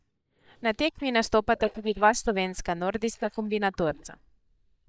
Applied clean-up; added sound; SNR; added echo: neural mask model DeepFilterNet 3.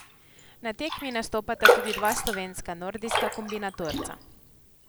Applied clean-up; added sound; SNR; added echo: none; Raindrop; -4 dB; none.